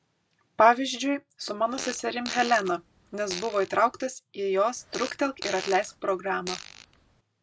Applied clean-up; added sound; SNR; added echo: none; Fart; 13 dB; none.